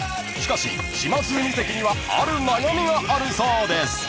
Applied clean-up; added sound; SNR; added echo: none; Skateboard + Fill (with liquid) / Sink (filling or washing); 16 dB; none.